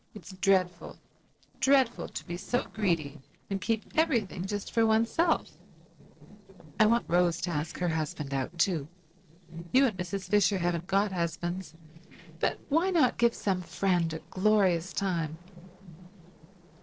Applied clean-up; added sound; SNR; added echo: neural separator model SepFormer DNS4.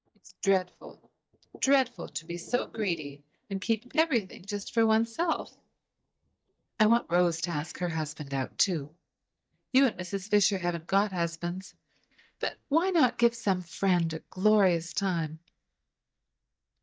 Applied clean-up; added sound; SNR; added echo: neural mask model DeepFilterNet 3.